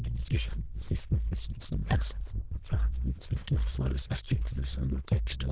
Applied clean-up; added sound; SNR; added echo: neural diffusion model UNIVERSE++.